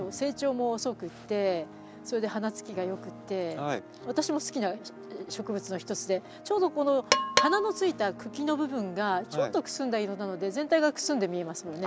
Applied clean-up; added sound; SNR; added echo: none; Percussion; 1 dB; none.